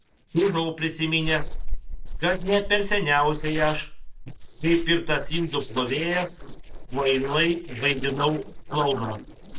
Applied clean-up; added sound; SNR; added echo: neural separator model SepFormer DNS4.